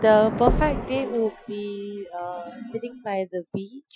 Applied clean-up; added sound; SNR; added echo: classical method Wiener filter.